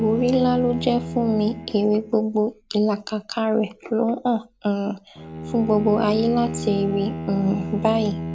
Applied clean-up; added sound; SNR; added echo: none; Bowed string instrument; 10 dB; none.